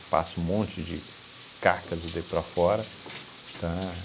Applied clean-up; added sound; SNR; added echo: none; Bathtub (filling or washing); 8 dB; none.